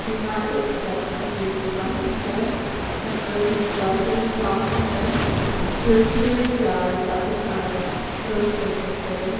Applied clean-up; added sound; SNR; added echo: none; Waves, surf; 2 dB; reverberation time 2.2 s.